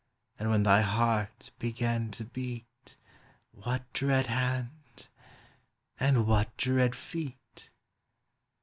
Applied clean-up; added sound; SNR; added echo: none; none; none; none.